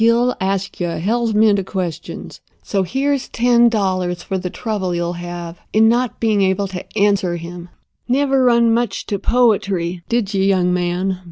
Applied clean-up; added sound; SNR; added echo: none; none; none; none.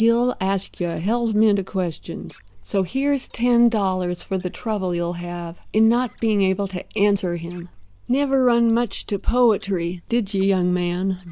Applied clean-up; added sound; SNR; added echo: none; Bird; 0 dB; none.